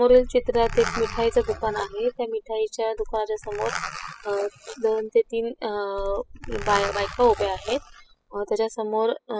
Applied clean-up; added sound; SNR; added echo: classical method spectral subtraction.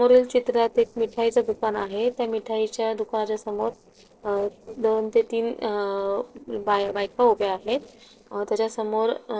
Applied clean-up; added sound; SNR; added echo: neural separator model SepFormer DNS4.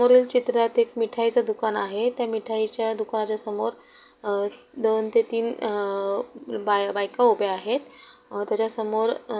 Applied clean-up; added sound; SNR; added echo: none; none; none; none.